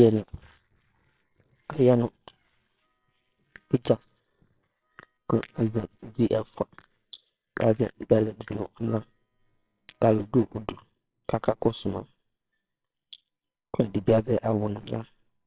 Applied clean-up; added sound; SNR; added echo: neural separator model SepFormer WHAMR!.